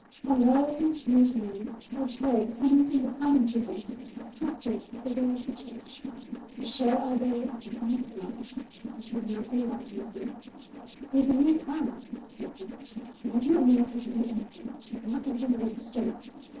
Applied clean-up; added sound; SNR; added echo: neural separator model SepFormer DNS4.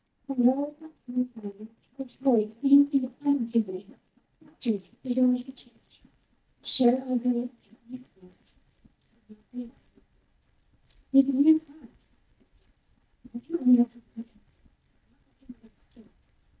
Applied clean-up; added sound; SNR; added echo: neural mask model DeepFilterNet 3.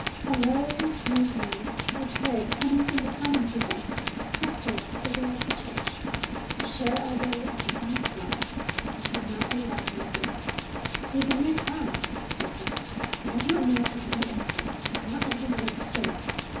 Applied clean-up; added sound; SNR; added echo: none; Tools; 0 dB; reverberation time 0.6 s.